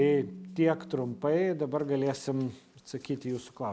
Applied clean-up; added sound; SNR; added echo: none; Keyboard (musical); 19 dB; none.